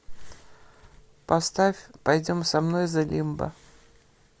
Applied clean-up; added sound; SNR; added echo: none; none; none; none.